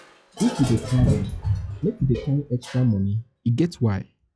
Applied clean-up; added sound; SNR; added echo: classical method log-MMSE.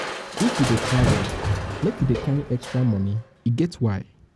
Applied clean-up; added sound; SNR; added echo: none; Crushing; 4 dB; none.